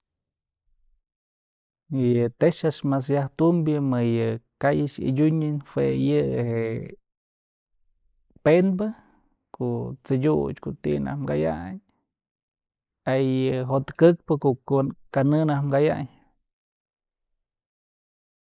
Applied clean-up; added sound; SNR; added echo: neural mask model Resemble Enhance denoiser.